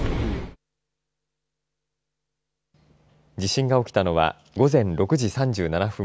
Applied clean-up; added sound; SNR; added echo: none; none; none; none.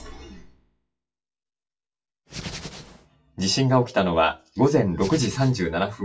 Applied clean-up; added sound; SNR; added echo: classical method WPE with log-MMSE.